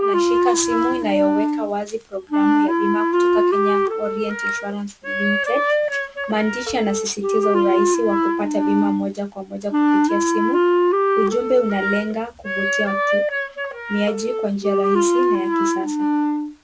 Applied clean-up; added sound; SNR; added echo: none; Wind instrument, woodwind instrument; -5 dB; none.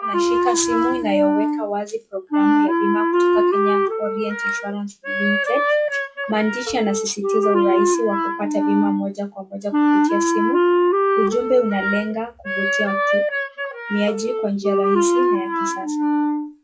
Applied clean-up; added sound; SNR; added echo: classical method log-MMSE.